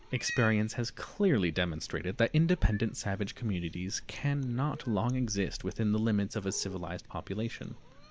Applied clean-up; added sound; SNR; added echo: none; Cat; 16 dB; none.